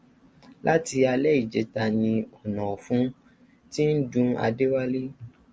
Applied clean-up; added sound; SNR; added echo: none; none; none; none.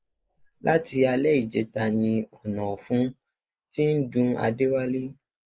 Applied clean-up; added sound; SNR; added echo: neural mask model Resemble Enhance denoiser.